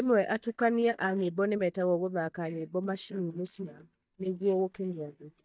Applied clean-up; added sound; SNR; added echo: neural mask model DeepFilterNet 3.